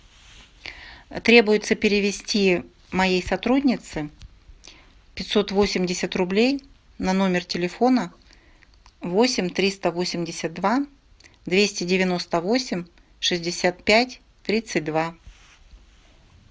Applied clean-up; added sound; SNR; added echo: none; none; none; none.